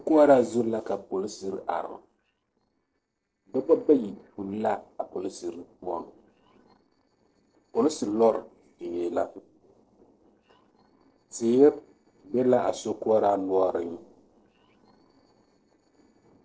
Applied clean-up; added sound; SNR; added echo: neural separator model SepFormer DNS4.